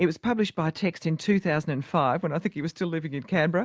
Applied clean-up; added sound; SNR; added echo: none; none; none; none.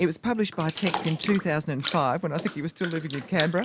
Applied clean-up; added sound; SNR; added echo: none; Bathtub (filling or washing); 7 dB; none.